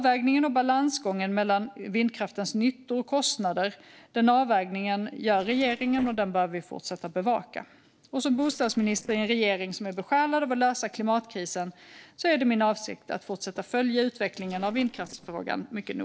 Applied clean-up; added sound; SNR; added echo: neural separator model SepFormer DNS4.